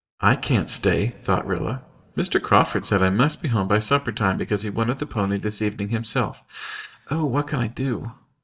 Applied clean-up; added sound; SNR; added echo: neural mask model DeepFilterNet 3.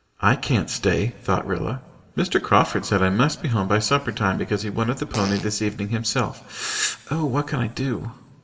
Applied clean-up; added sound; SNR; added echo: none; Fart; 14 dB; reverberation time 1.5 s.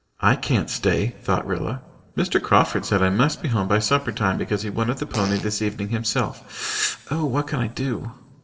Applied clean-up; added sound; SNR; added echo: neural separator model SepFormer DNS4.